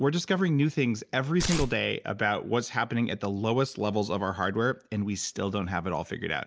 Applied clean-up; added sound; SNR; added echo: none; Tearing; 4 dB; none.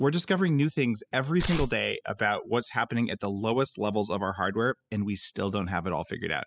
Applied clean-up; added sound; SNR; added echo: classical method spectral subtraction.